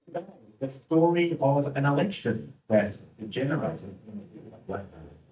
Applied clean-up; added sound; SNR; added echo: neural mask model DeepFilterNet 3.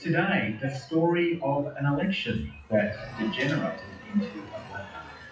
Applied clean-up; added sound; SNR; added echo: classical method WPE with log-MMSE.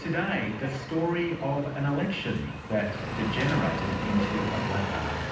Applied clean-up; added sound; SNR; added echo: none; Engine; 5 dB; reverberation time 0.9 s.